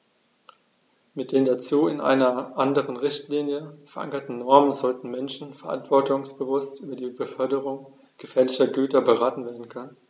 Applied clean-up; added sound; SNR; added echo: none; none; none; none.